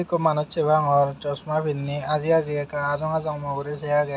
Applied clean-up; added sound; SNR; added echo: none; none; none; none.